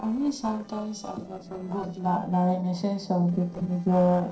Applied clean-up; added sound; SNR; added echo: neural separator model SepFormer DNS4.